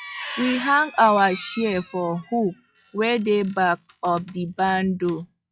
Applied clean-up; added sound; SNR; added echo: classical method log-MMSE.